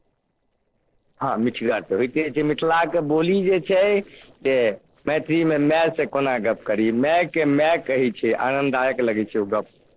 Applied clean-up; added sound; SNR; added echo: neural separator model SepFormer DNS4.